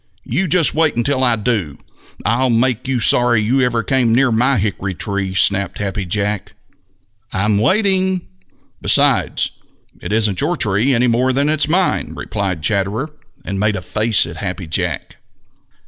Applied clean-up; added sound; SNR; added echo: none; none; none; none.